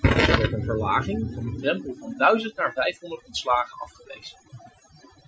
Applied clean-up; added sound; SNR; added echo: classical method Wiener filter.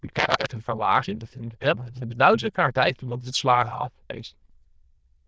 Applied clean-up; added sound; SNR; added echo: neural diffusion model UNIVERSE++.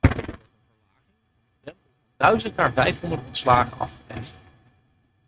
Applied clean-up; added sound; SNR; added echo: neural mask model RNNoise.